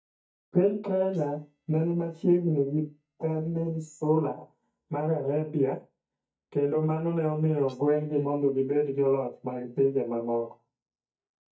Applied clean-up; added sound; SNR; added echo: neural mask model DeepFilterNet 3.